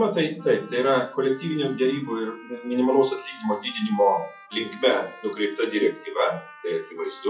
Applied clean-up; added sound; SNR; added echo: classical method WPE with log-MMSE.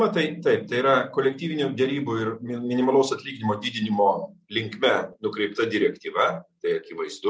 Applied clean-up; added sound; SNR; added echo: none; none; none; none.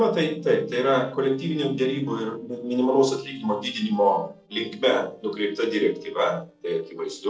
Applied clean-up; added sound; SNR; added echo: neural separator model SepFormer DNS4.